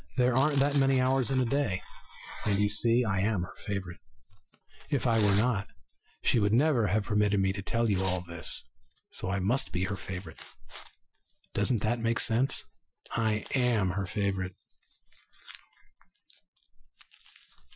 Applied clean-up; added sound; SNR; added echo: classical method Wiener filter.